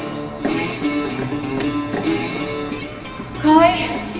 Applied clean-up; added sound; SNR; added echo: none; none; none; reverberation time 1.1 s.